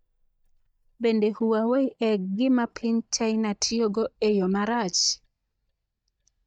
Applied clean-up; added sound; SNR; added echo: neural mask model DeepFilterNet 3.